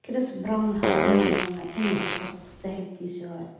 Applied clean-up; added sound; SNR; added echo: none; Fart; -2 dB; reverberation time 0.9 s.